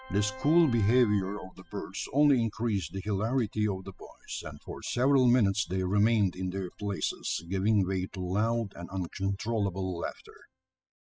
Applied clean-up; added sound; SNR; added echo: classical method spectral subtraction.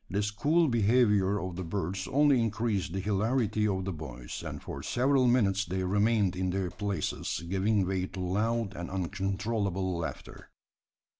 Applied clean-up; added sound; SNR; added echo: none; none; none; none.